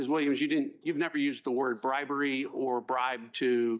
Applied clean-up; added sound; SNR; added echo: neural mask model DeepFilterNet 3.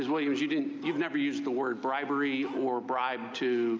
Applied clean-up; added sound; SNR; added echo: none; Dog; 18 dB; none.